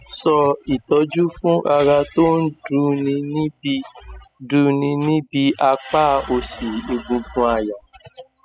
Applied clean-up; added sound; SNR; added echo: classical method spectral subtraction.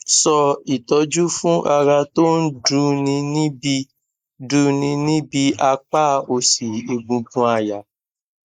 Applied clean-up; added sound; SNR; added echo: neural mask model Resemble Enhance denoiser.